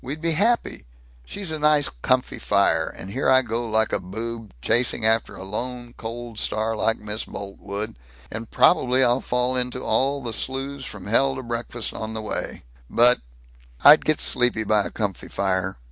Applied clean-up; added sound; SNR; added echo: none; none; none; none.